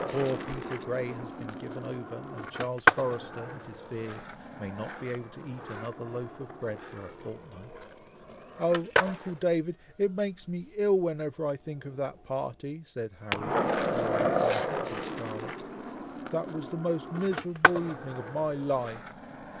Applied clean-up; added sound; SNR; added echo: none; Skateboard; 0 dB; none.